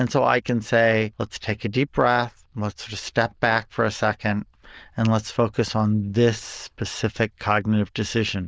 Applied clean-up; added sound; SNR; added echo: neural diffusion model UNIVERSE++.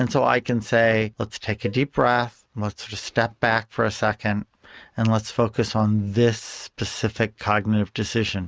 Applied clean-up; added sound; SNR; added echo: neural mask model RNNoise.